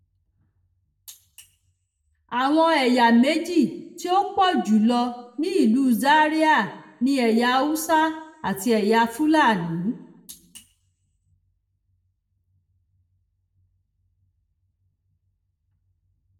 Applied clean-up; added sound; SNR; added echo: none; none; none; reverberation time 0.6 s.